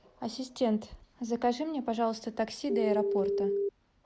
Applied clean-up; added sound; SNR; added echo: none; Telephone; -4 dB; none.